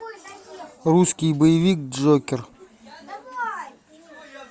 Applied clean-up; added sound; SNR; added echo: none; none; none; none.